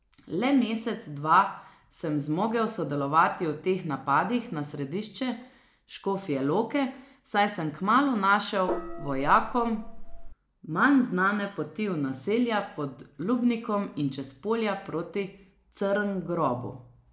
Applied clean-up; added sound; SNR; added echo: none; Gong; 6 dB; none.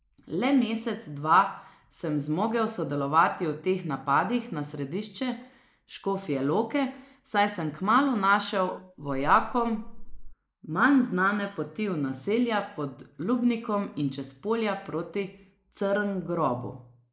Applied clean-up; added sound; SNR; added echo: neural mask model Resemble Enhance denoiser.